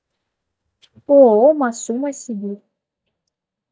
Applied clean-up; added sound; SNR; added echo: neural mask model DeepFilterNet 3.